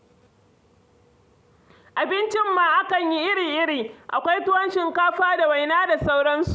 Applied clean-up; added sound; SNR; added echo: none; none; none; none.